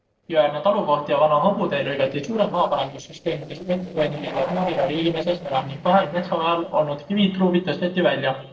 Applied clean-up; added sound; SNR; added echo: neural separator model SepFormer DNS4.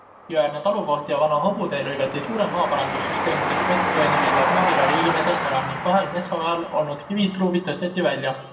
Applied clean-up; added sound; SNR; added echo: none; Train; 2 dB; reverberation time 0.9 s.